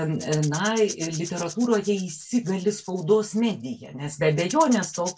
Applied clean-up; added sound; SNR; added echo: none; Rattle / Rattle (instrument); 16 dB; reverberation time 0.1 s.